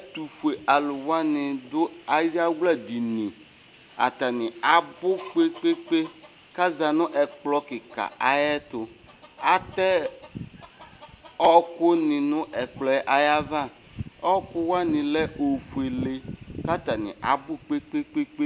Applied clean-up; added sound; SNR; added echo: none; none; none; none.